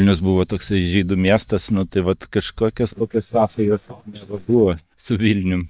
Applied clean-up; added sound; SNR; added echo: neural mask model DeepFilterNet 3.